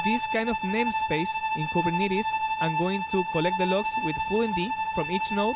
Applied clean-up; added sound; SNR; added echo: none; Bowed string instrument; 0 dB; none.